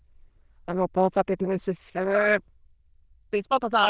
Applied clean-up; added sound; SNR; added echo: neural diffusion model UNIVERSE++.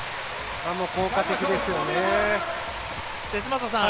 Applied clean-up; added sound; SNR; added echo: none; Insect + Tearing; 19 dB; none.